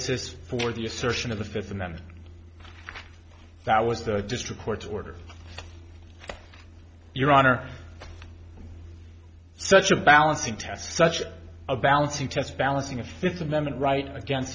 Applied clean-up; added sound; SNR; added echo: none; none; none; none.